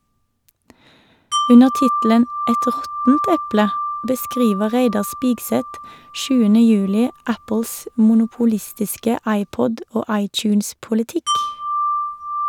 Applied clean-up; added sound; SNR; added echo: none; Wind chime; 8 dB; none.